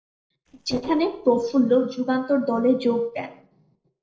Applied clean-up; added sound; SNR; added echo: neural separator model SepFormer DNS4.